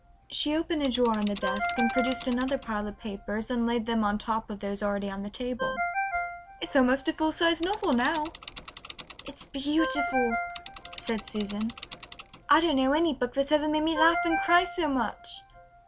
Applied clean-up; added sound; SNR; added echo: none; Mechanisms / Bicycle + Ringtone; 7 dB; none.